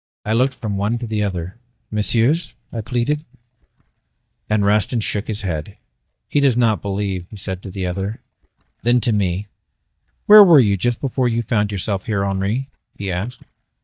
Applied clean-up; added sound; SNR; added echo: neural mask model DeepFilterNet 3.